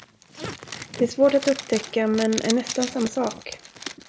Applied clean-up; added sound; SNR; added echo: none; Zipper (clothing); 11 dB; none.